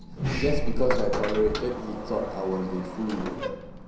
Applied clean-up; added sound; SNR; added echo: none; Sliding door; 0 dB; reverberation time 0.6 s.